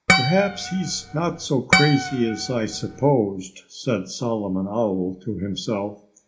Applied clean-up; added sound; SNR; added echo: none; Harp; 1 dB; reverberation time 0.4 s.